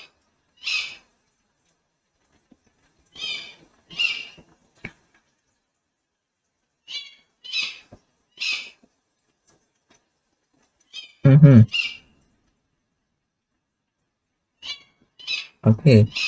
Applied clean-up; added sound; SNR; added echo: neural mask model RNNoise.